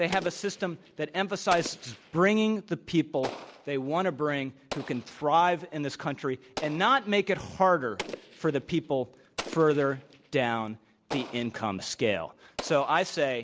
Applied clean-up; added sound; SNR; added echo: none; Explosion; 15 dB; none.